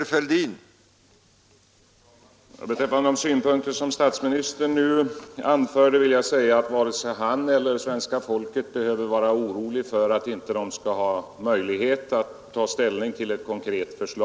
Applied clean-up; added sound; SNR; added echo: none; none; none; none.